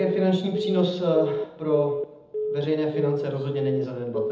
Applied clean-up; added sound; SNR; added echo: none; Telephone; 4 dB; reverberation time 0.8 s.